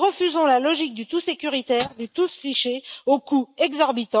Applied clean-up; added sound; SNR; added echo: neural mask model RNNoise.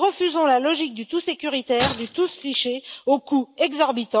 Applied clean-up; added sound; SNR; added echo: none; Shatter; 13 dB; none.